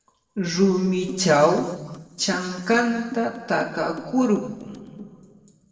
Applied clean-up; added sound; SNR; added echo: neural separator model SepFormer DNS4.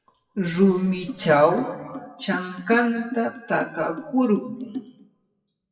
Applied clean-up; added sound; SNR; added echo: classical method WPE with log-MMSE.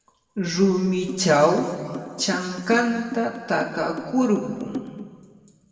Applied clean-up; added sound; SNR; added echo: none; Drum; 13 dB; reverberation time 1.9 s.